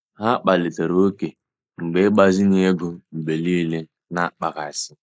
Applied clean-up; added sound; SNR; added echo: neural mask model Resemble Enhance denoiser.